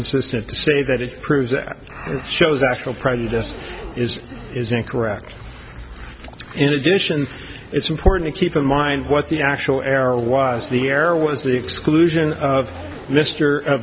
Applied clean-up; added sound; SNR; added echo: none; Zipper (clothing); 18 dB; none.